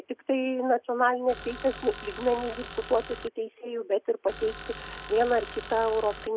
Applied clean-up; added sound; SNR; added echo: none; Tools; 12 dB; none.